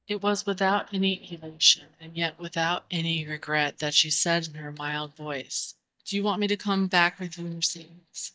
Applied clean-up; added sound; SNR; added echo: neural mask model DeepFilterNet 3.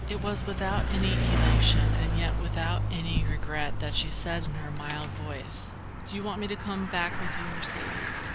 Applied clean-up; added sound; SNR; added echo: none; Mechanisms / Bicycle; -5 dB; none.